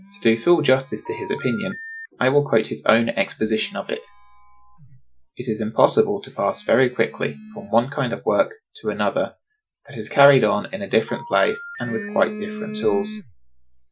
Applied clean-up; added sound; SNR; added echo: classical method Wiener filter.